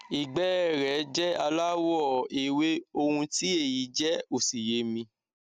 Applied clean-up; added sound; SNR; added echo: none; none; none; none.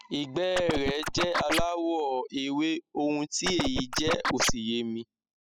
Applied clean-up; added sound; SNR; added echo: classical method spectral subtraction.